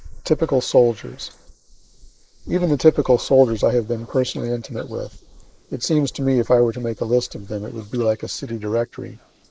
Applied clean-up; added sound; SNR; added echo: neural mask model Resemble Enhance denoiser.